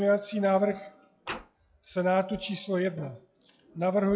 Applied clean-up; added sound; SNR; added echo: classical method log-MMSE.